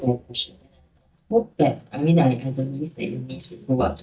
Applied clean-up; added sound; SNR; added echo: neural mask model DeepFilterNet 3.